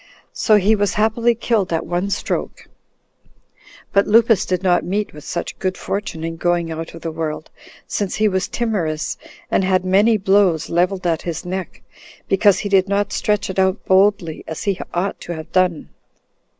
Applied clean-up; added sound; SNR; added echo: none; none; none; none.